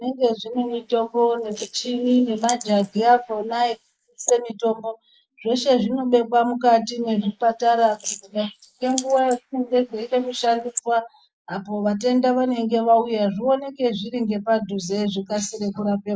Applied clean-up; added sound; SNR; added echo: neural mask model Resemble Enhance denoiser.